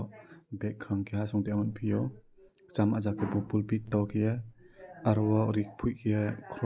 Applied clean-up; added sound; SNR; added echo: none; Buzz; 19 dB; none.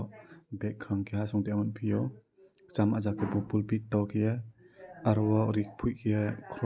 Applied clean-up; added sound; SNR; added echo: none; none; none; none.